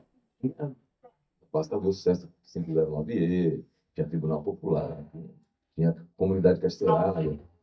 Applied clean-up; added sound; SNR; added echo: neural mask model DeepFilterNet 3.